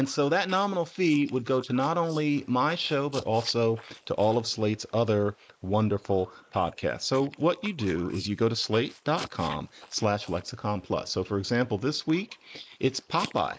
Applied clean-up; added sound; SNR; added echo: neural mask model Resemble Enhance denoiser.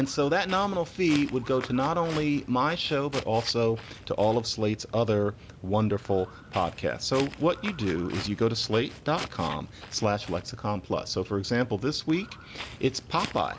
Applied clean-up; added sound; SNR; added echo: none; Walk, footsteps; 15 dB; none.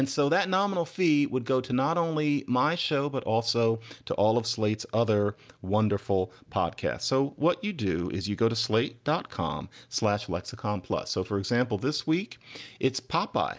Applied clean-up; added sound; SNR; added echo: none; none; none; none.